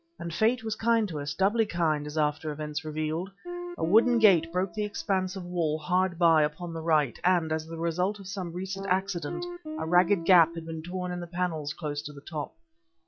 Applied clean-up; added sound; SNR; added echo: classical method log-MMSE.